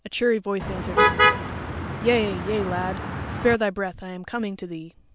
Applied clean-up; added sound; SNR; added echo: none; Motor vehicle (road); -2 dB; none.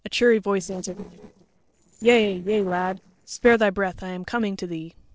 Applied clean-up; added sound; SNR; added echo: neural separator model SepFormer DNS4.